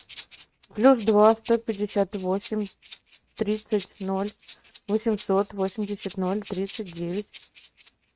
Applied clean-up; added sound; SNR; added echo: neural mask model RNNoise.